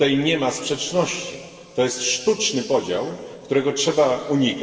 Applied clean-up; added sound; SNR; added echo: none; none; none; reverberation time 2.8 s.